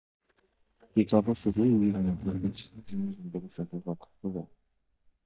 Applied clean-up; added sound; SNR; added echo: neural mask model DeepFilterNet 3.